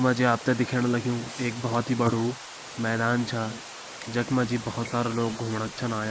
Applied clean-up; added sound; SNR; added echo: neural mask model Resemble Enhance denoiser.